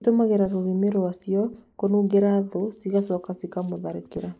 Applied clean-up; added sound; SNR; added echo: neural mask model Resemble Enhance denoiser.